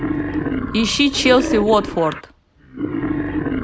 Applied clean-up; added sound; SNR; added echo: none; Wild animals; 4 dB; none.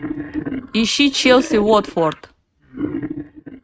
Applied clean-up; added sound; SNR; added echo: neural mask model RNNoise.